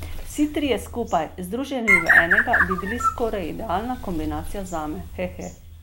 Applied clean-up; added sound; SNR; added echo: none; Bird; -2 dB; none.